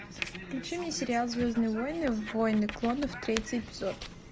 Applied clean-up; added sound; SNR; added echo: none; Writing; 15 dB; none.